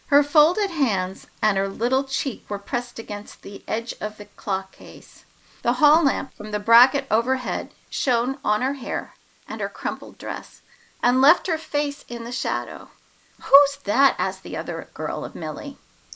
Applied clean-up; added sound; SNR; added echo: neural mask model Resemble Enhance denoiser.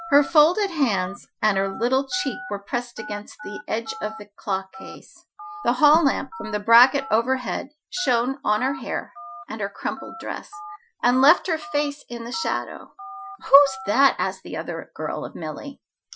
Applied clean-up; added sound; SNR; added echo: classical method Wiener filter.